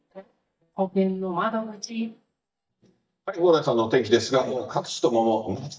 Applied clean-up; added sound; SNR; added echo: neural mask model DeepFilterNet 3.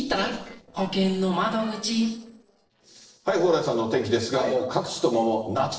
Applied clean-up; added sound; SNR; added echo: neural separator model SepFormer DNS4.